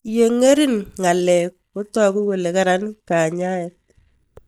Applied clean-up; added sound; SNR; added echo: neural mask model DeepFilterNet 3.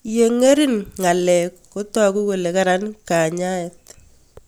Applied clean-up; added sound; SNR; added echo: none; none; none; none.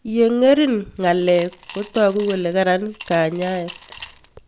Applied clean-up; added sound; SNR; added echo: none; Coin (dropping) / Glass; 12 dB; none.